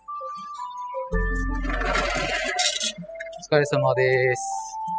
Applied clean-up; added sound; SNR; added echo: classical method spectral subtraction.